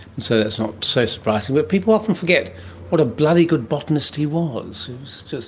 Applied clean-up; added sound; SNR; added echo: none; none; none; none.